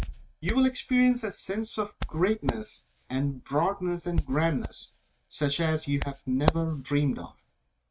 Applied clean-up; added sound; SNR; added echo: neural mask model RNNoise.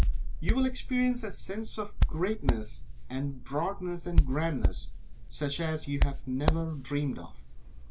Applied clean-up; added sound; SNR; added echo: none; Hands; -3 dB; none.